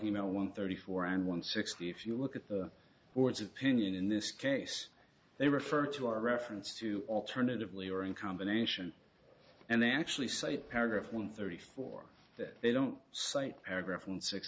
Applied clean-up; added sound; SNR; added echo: none; none; none; none.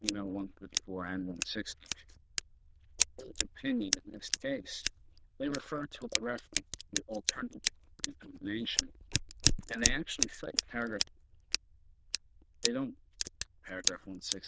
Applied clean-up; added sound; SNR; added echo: neural diffusion model UNIVERSE++.